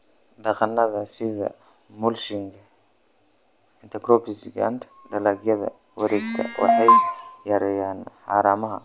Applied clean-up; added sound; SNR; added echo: none; none; none; none.